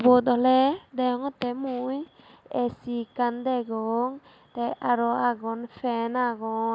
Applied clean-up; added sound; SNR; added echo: none; none; none; none.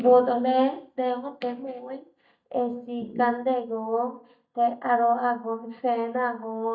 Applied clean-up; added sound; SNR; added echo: neural mask model DeepFilterNet 3.